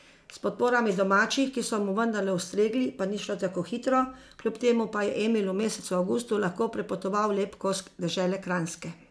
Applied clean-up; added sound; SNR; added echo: none; none; none; none.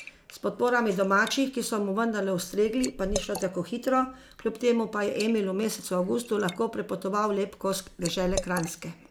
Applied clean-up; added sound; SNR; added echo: none; Liquid; 14 dB; none.